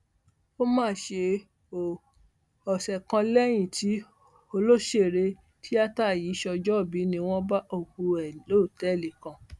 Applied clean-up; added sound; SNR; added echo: none; none; none; none.